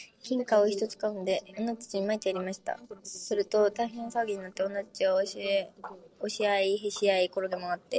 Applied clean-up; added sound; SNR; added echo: neural separator model SepFormer DNS4.